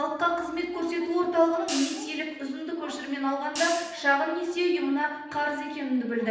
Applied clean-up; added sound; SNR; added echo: none; Hi-hat; 13 dB; reverberation time 0.9 s.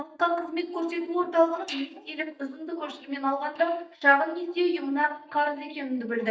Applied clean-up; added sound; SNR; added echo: neural mask model DeepFilterNet 3.